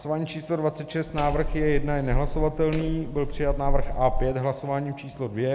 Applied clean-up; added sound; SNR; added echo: none; Hammer; -1 dB; none.